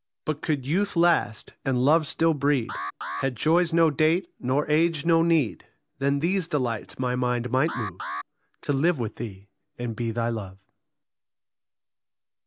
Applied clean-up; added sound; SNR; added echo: none; Alarm; 11 dB; none.